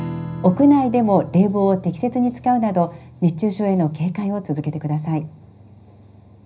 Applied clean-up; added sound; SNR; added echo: none; Strum; 16 dB; reverberation time 0.4 s.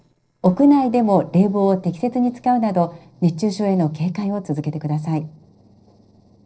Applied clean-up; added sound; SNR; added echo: neural separator model SepFormer DNS4.